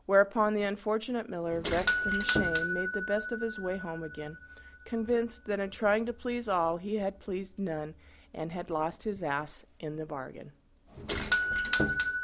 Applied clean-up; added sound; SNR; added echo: none; Doorbell; 4 dB; none.